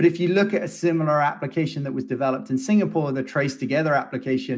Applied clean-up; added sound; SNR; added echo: none; none; none; none.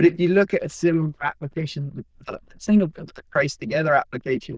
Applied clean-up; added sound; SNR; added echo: neural diffusion model UNIVERSE++.